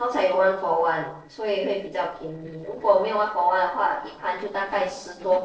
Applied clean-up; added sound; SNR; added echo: neural separator model SepFormer DNS4.